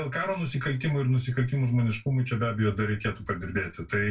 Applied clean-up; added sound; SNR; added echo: none; none; none; reverberation time 0.2 s.